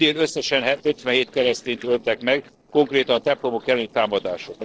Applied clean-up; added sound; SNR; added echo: neural separator model SepFormer DNS4.